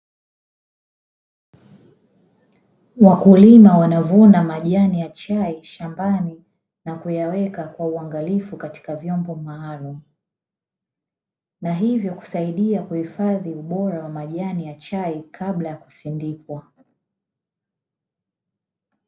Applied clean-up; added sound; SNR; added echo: none; none; none; none.